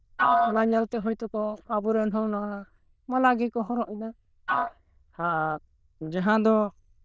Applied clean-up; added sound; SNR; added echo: neural diffusion model UNIVERSE++.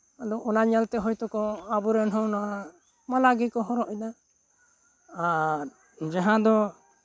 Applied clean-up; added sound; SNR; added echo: none; none; none; none.